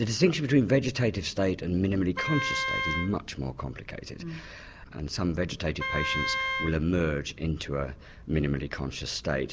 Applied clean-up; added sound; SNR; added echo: none; Wind instrument, woodwind instrument; 5 dB; none.